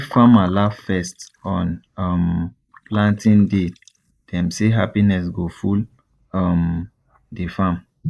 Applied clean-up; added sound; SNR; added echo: neural mask model Resemble Enhance denoiser.